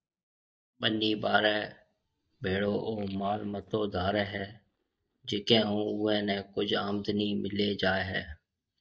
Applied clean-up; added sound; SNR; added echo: neural mask model DeepFilterNet 3.